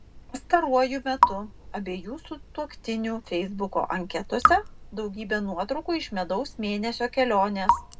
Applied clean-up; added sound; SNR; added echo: none; Raindrop / Drip; 3 dB; reverberation time 0.2 s.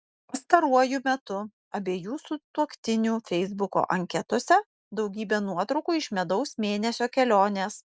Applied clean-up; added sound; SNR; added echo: none; none; none; none.